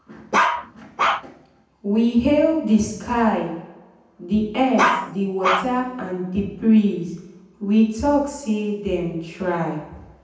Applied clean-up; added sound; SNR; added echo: none; Bark; 0 dB; reverberation time 0.9 s.